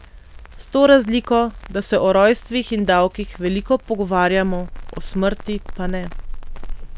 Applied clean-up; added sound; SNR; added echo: none; Crackle; 11 dB; none.